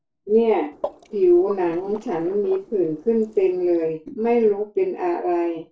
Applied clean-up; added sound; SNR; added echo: neural separator model SepFormer DNS4.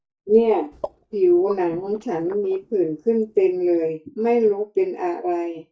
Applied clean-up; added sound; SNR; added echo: neural mask model DeepFilterNet 3.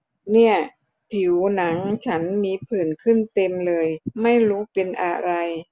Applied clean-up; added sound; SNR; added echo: none; none; none; none.